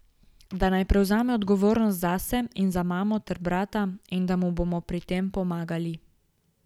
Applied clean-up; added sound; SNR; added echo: none; none; none; none.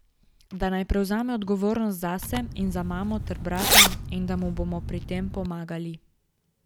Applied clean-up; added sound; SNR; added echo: none; Zipper (clothing); -3 dB; none.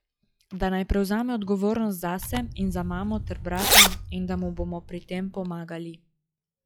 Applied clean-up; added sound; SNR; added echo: classical method log-MMSE.